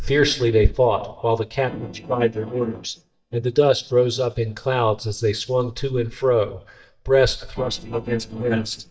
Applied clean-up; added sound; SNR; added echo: neural mask model DeepFilterNet 3.